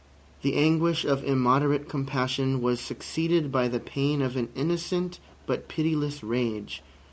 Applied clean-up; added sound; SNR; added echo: none; none; none; none.